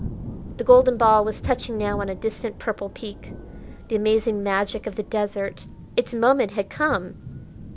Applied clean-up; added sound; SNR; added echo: none; Thunder / Rain; 13 dB; none.